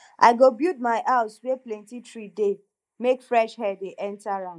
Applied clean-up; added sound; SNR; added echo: neural mask model Resemble Enhance denoiser.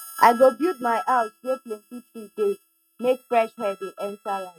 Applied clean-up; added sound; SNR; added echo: neural mask model RNNoise.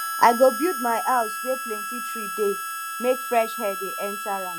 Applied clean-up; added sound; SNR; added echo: none; Harmonica; 6 dB; none.